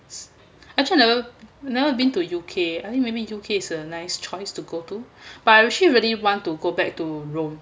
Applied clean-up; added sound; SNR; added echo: none; none; none; none.